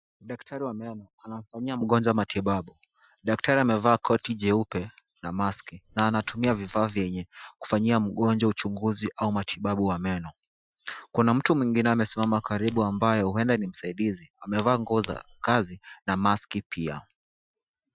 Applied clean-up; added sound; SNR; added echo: classical method Wiener filter.